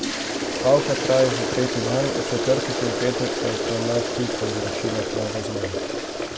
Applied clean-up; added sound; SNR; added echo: none; Toilet flush; 1 dB; none.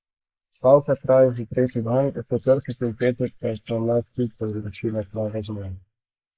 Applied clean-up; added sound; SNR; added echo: neural mask model Resemble Enhance denoiser.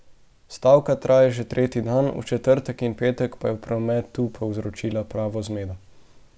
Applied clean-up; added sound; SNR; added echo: none; none; none; none.